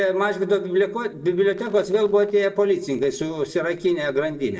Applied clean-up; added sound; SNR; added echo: neural separator model SepFormer DNS4.